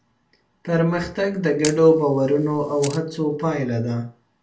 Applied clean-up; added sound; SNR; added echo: none; Camera; 17 dB; reverberation time 0.3 s.